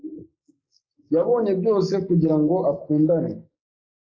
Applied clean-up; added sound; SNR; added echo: neural mask model Resemble Enhance denoiser.